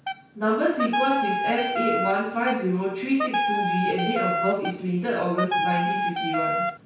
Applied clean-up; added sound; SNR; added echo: none; Wind instrument, woodwind instrument; 1 dB; reverberation time 0.5 s.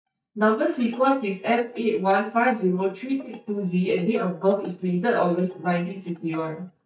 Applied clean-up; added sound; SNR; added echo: neural mask model DeepFilterNet 3.